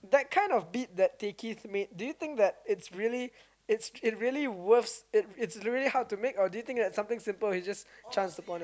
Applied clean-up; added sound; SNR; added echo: none; none; none; none.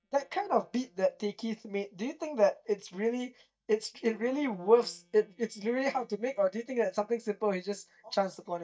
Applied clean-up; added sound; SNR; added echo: neural mask model DeepFilterNet 3.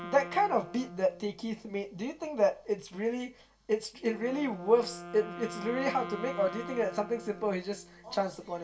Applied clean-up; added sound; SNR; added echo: none; Wind instrument, woodwind instrument; 14 dB; reverberation time 0.2 s.